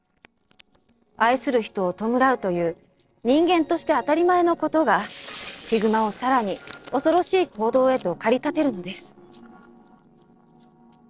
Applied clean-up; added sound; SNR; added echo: neural separator model SepFormer DNS4.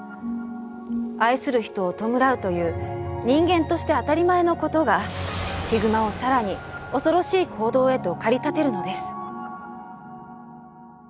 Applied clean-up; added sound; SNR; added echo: none; none; none; none.